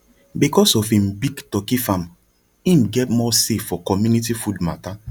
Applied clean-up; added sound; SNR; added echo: none; none; none; none.